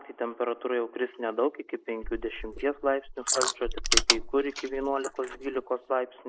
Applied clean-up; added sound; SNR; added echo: neural mask model Resemble Enhance denoiser.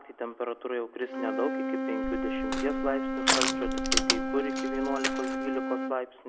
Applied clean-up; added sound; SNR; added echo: none; Crushing + Wind instrument, woodwind instrument; -4 dB; none.